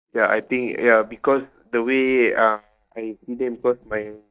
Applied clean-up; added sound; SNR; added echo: neural mask model DeepFilterNet 3.